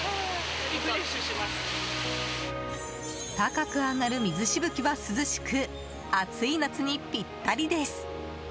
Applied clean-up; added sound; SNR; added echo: none; none; none; none.